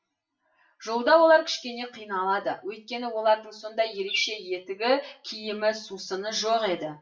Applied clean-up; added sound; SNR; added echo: classical method WPE with log-MMSE.